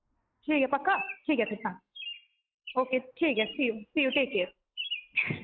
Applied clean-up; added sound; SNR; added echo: neural mask model Resemble Enhance denoiser.